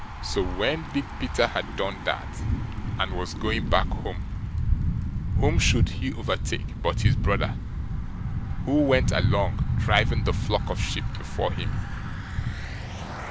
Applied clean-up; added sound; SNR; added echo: none; Thunder / Bicycle; -3 dB; none.